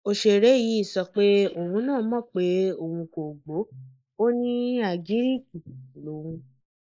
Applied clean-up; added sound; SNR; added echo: neural mask model Resemble Enhance denoiser.